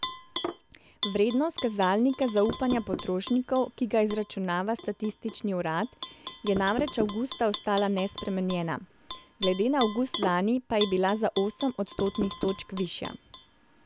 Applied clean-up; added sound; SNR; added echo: none; Knock + Tap / Glass; 7 dB; none.